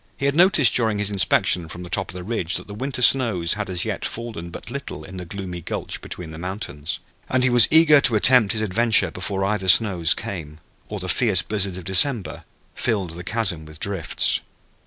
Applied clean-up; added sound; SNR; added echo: none; none; none; none.